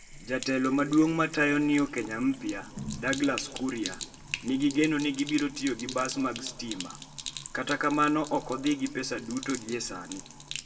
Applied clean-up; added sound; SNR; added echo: none; Sink (filling or washing); 13 dB; reverberation time 1.5 s.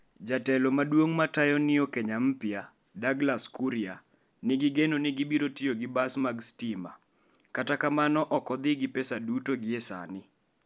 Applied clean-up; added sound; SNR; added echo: none; none; none; none.